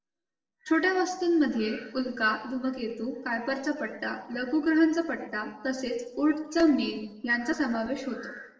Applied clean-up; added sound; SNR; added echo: neural separator model SepFormer DNS4.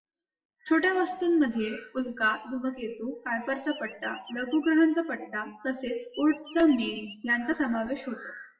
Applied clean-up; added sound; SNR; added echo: classical method WPE with log-MMSE.